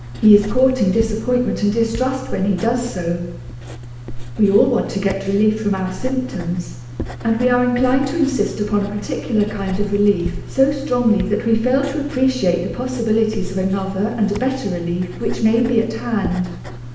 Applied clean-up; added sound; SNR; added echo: none; Writing; 10 dB; reverberation time 0.8 s.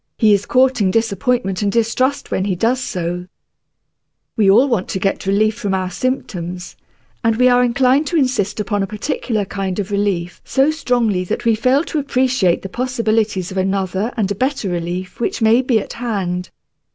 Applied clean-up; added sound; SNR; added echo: none; none; none; none.